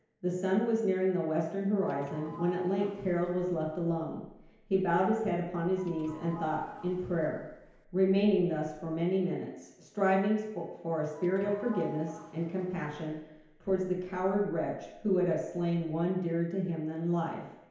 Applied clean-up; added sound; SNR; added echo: none; Sliding door / Doorbell; 18 dB; reverberation time 1.0 s.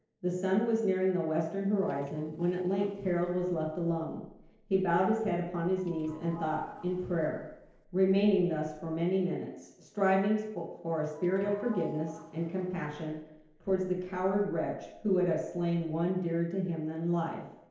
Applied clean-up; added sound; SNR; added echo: neural separator model SepFormer DNS4.